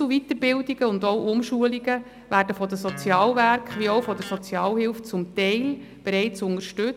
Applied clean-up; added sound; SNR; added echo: none; Electric guitar; 17 dB; none.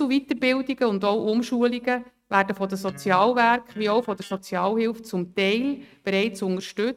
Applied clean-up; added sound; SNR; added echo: neural mask model RNNoise.